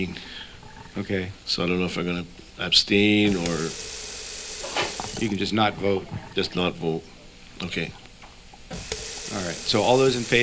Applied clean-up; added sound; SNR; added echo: none; Sink (filling or washing) / Water tap, faucet; 13 dB; none.